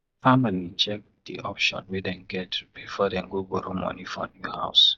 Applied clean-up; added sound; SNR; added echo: neural mask model DeepFilterNet 3.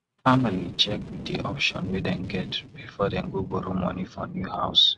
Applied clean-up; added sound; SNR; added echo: neural mask model RNNoise.